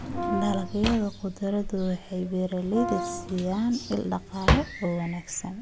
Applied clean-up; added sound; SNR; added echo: none; Brass instrument + Drawer open or close; 4 dB; none.